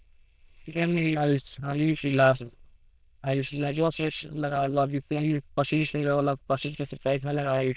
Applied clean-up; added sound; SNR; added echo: neural diffusion model UNIVERSE++.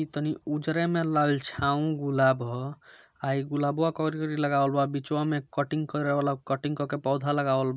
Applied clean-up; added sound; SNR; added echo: none; none; none; none.